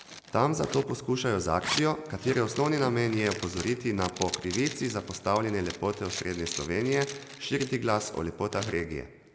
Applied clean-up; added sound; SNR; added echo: none; Zipper (clothing); 11 dB; none.